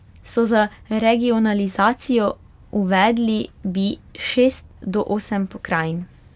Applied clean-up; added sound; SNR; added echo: none; none; none; none.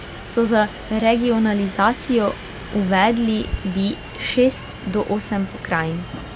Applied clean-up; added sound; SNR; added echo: none; Subway, metro, underground; 13 dB; none.